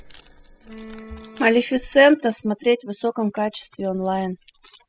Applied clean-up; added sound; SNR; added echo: classical method spectral subtraction.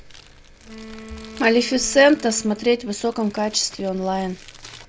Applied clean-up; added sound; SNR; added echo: none; Crumpling, crinkling + Wind instrument, woodwind instrument; 19 dB; none.